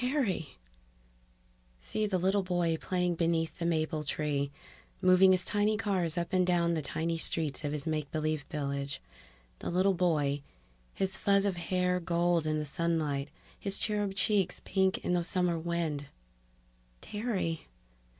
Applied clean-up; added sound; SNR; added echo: none; none; none; none.